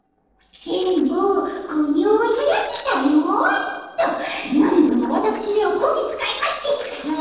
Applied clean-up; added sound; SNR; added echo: neural separator model SepFormer DNS4.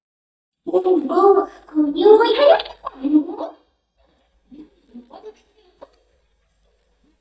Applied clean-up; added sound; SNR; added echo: neural mask model DeepFilterNet 3.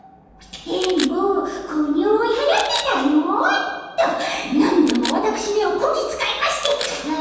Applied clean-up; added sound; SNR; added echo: none; Camera; 15 dB; reverberation time 1.2 s.